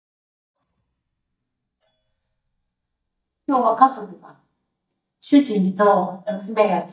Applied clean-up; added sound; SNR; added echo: neural mask model DeepFilterNet 3.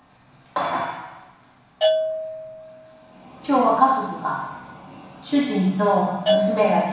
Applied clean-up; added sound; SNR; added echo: none; Bell / Percussion; 5 dB; reverberation time 1.1 s.